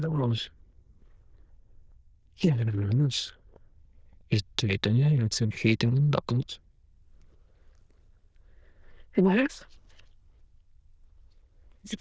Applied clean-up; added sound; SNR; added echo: neural diffusion model UNIVERSE++.